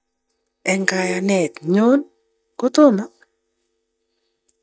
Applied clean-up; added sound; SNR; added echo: neural mask model DeepFilterNet 3.